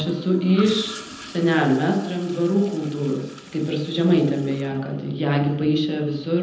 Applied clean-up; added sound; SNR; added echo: none; Toilet flush / Gurgling; 20 dB; reverberation time 0.8 s.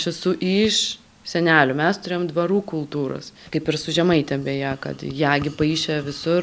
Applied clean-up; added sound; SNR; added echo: none; none; none; none.